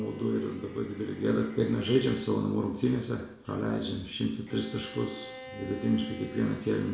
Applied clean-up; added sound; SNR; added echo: none; Bowed string instrument; 19 dB; reverberation time 0.6 s.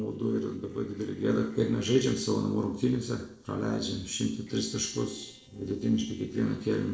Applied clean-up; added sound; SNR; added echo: neural separator model SepFormer DNS4.